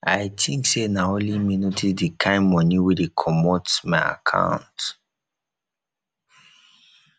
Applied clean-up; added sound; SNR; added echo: none; none; none; none.